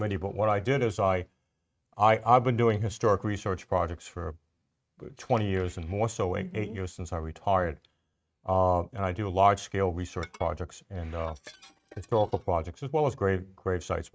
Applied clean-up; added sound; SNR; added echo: neural mask model RNNoise.